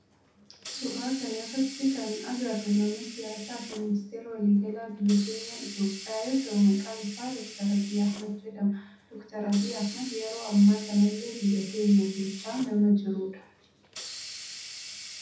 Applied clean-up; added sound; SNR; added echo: none; Hiss; 15 dB; reverberation time 0.7 s.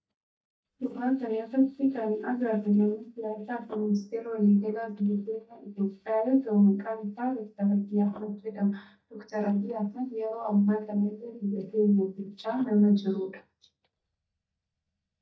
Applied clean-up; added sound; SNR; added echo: neural mask model DeepFilterNet 3.